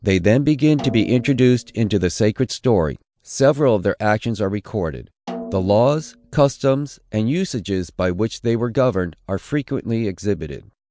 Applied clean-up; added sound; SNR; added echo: none; Snare drum; 18 dB; none.